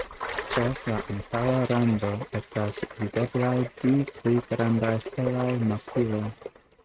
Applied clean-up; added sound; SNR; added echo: neural mask model RNNoise.